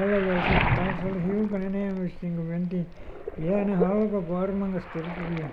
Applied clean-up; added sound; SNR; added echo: none; Waves, surf; 4 dB; none.